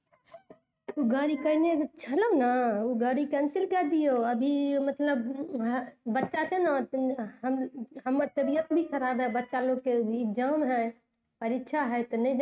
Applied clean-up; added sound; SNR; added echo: neural mask model RNNoise.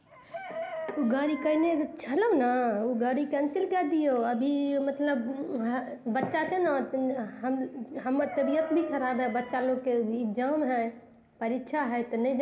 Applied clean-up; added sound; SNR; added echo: none; Chicken, rooster; 17 dB; none.